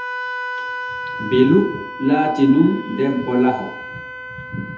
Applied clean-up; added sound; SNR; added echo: none; Wind instrument, woodwind instrument; 10 dB; reverberation time 0.7 s.